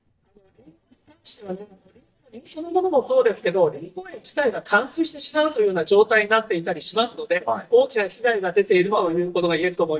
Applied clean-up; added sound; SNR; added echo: neural mask model DeepFilterNet 3.